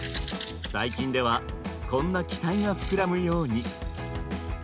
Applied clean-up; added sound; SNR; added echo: none; Bird vocalization, bird call, bird song; 18 dB; none.